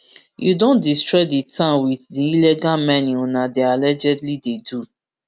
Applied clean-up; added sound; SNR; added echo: none; none; none; none.